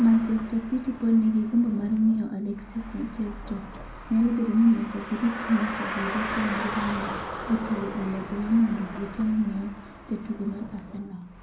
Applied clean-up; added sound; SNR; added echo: none; Car; 11 dB; reverberation time 0.5 s.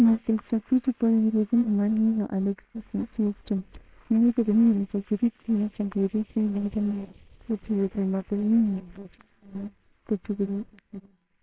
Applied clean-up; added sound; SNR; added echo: neural separator model SepFormer WHAMR!.